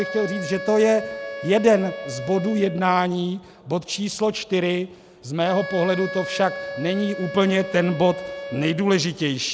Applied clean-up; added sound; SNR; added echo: none; Wind instrument, woodwind instrument; 11 dB; none.